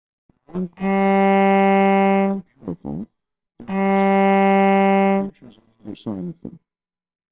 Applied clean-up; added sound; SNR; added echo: neural separator model SepFormer WHAMR!.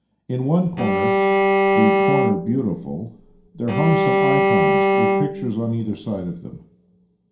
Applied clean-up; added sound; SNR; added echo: none; Bowed string instrument; -5 dB; reverberation time 0.5 s.